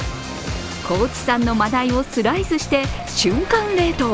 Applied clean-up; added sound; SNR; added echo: none; Waves, surf; 15 dB; none.